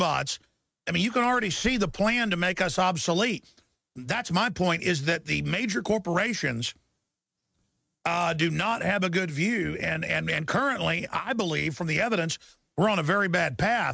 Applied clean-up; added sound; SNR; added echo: neural mask model RNNoise.